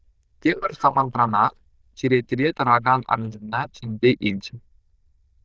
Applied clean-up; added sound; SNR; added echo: neural diffusion model UNIVERSE++.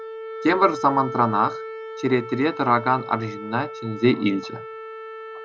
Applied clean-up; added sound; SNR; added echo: none; Wind instrument, woodwind instrument; 11 dB; none.